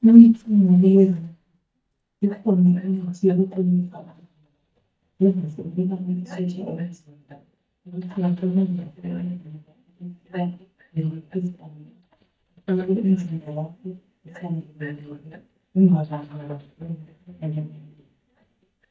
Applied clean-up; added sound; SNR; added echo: neural mask model DeepFilterNet 3.